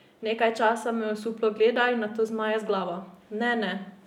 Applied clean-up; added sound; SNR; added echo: none; none; none; none.